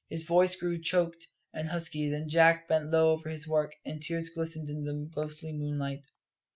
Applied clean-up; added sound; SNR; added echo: none; none; none; none.